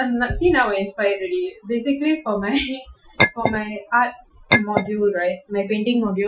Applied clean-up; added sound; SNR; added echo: classical method Wiener filter.